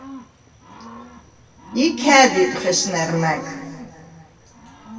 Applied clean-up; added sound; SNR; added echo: none; Cricket / Growling; 16 dB; reverberation time 2.1 s.